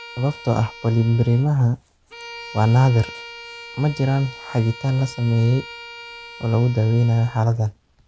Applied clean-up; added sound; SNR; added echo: none; Bowed string instrument; 18 dB; none.